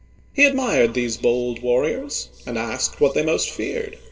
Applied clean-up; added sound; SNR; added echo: none; none; none; reverberation time 2.8 s.